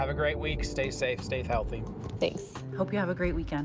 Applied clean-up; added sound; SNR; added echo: none; none; none; none.